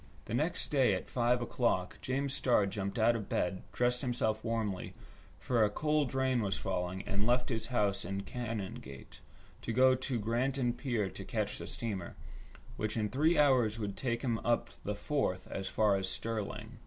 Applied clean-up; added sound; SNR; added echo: none; none; none; none.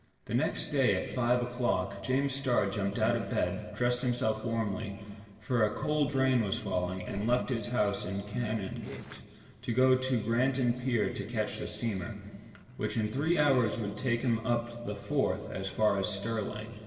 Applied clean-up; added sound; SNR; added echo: neural separator model SepFormer DNS4.